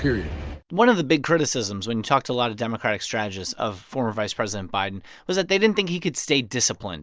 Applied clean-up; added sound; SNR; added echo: none; none; none; none.